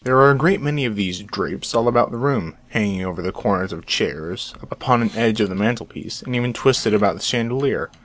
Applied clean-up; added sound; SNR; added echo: none; none; none; none.